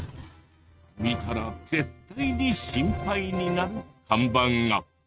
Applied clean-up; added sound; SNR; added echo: neural mask model RNNoise.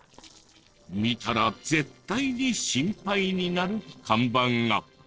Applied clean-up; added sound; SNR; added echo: neural separator model SepFormer DNS4.